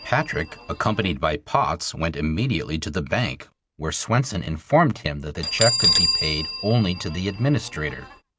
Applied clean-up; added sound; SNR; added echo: none; Bell; 6 dB; none.